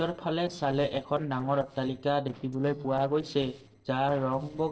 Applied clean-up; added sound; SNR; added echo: neural separator model SepFormer DNS4.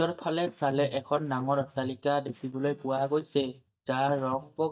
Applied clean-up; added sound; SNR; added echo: neural mask model DeepFilterNet 3.